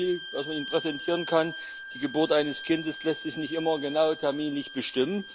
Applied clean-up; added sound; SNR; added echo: none; Bowed string instrument; 12 dB; none.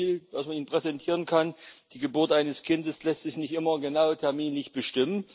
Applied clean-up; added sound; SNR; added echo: none; none; none; none.